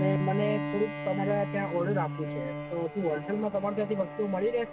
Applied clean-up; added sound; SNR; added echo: none; Bowed string instrument; 4 dB; none.